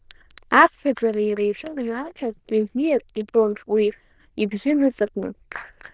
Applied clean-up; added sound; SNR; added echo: neural diffusion model UNIVERSE++.